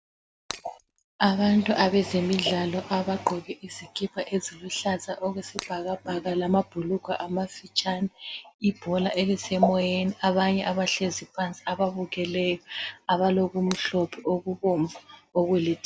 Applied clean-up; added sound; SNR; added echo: none; Shatter; 14 dB; none.